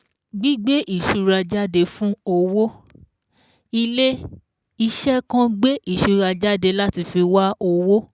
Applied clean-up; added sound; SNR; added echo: none; none; none; none.